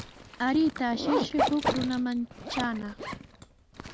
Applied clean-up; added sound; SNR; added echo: none; Zipper (clothing); 3 dB; none.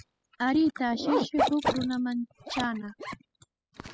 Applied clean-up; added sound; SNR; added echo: classical method spectral subtraction.